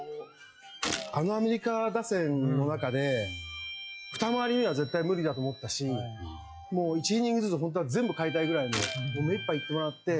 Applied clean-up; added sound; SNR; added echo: classical method log-MMSE.